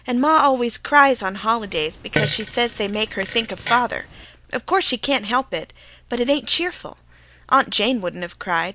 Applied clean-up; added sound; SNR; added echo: none; Fart; 9 dB; none.